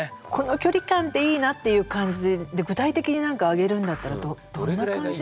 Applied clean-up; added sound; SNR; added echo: none; Skateboard; 18 dB; none.